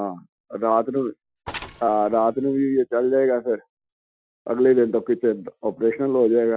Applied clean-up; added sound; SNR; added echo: classical method Wiener filter.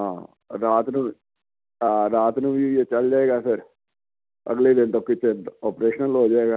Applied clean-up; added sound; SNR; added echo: none; none; none; none.